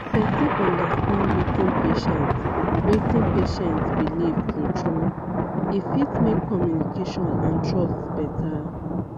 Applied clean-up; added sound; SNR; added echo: none; Thunder; -4 dB; none.